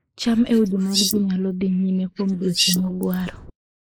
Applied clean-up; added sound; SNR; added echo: neural mask model Resemble Enhance denoiser.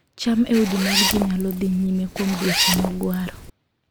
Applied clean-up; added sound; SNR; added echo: none; Zipper (clothing); 3 dB; none.